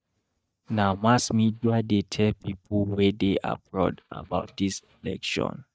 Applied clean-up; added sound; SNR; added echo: neural mask model DeepFilterNet 3.